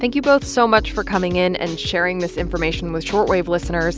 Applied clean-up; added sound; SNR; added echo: none; none; none; none.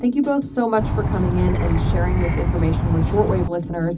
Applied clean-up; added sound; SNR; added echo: none; Insect; -2 dB; reverberation time 0.4 s.